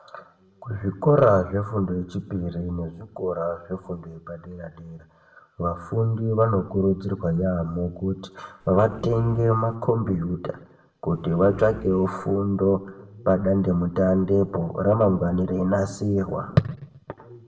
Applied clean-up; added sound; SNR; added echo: none; Dog; 16 dB; reverberation time 0.6 s.